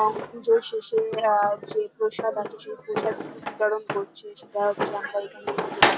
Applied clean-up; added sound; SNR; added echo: none; Drawer open or close; 4 dB; none.